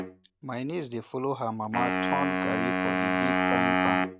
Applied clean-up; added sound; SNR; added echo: none; Wind instrument, woodwind instrument; -5 dB; none.